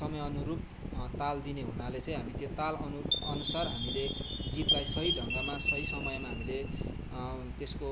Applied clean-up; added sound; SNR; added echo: none; Chime; -3 dB; none.